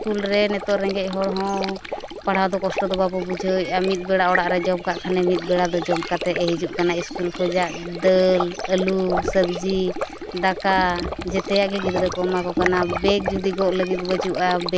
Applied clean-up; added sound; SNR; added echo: none; Stream; 7 dB; none.